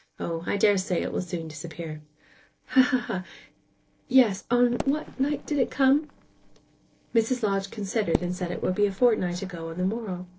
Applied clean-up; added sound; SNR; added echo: neural separator model SepFormer DNS4.